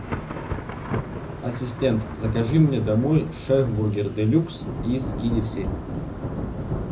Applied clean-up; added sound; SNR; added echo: none; Thunder / Rain; 6 dB; reverberation time 0.4 s.